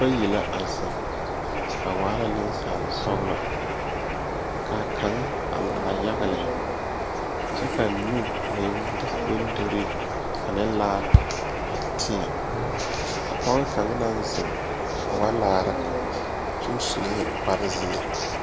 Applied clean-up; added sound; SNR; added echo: none; Bass drum + Bird; -2 dB; none.